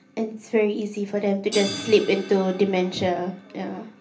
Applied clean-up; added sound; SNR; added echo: none; Crash cymbal; 15 dB; reverberation time 0.3 s.